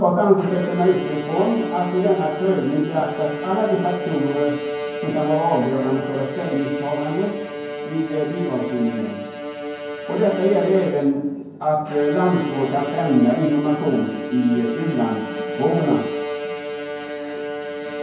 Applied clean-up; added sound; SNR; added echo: none; Bowed string instrument; 7 dB; reverberation time 0.9 s.